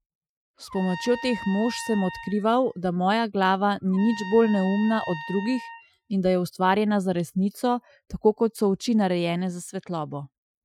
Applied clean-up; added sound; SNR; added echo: classical method Wiener filter.